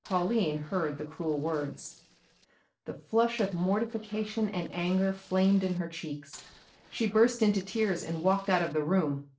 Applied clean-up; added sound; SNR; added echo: neural separator model SepFormer DNS4.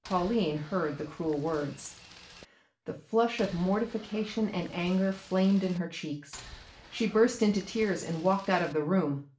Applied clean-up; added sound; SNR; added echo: none; Boat, Water vehicle; 20 dB; reverberation time 0.3 s.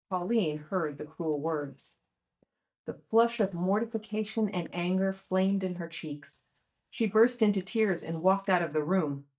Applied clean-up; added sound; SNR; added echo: neural mask model DeepFilterNet 3.